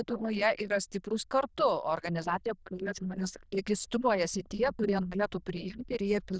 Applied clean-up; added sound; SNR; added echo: neural diffusion model UNIVERSE++.